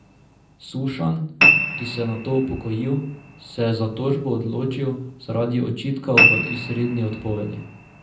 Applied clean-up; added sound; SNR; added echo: none; Piano; 0 dB; reverberation time 0.6 s.